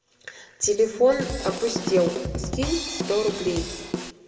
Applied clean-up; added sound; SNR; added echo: none; Drum kit; 5 dB; reverberation time 1.8 s.